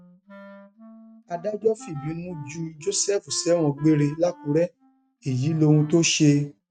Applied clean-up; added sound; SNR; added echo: neural mask model RNNoise.